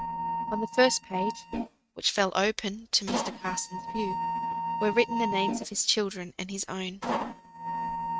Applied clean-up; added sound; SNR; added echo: neural mask model RNNoise.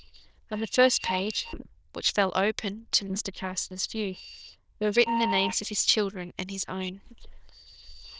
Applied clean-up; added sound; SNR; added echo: neural diffusion model UNIVERSE++.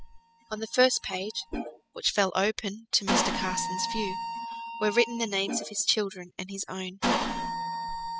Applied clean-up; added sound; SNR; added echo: classical method spectral subtraction.